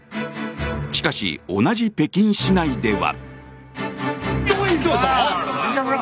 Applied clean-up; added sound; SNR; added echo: none; none; none; none.